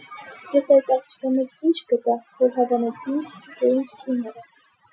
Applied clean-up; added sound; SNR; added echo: classical method Wiener filter.